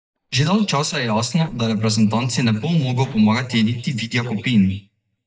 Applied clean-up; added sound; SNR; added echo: neural mask model DeepFilterNet 3.